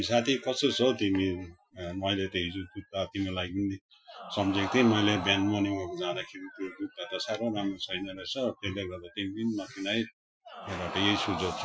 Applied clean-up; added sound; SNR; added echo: classical method Wiener filter.